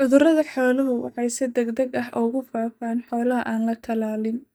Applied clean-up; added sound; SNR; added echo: neural mask model DeepFilterNet 3.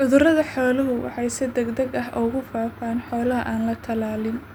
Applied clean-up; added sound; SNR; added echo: none; none; none; none.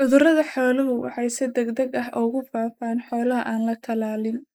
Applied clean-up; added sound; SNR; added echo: neural mask model Resemble Enhance denoiser.